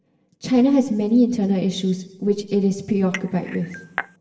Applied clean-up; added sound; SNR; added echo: none; Cutlery, silverware / Dishes, pots, and pans / Chink, clink; 12 dB; reverberation time 0.9 s.